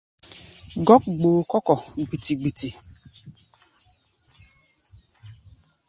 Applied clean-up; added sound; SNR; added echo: none; none; none; none.